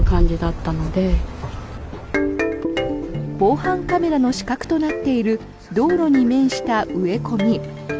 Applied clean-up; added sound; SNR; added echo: none; none; none; none.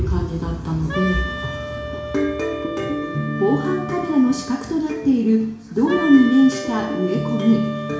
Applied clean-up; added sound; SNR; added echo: none; Wind instrument, woodwind instrument; 11 dB; reverberation time 0.7 s.